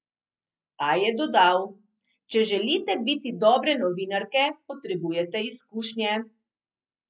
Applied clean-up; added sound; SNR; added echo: none; none; none; none.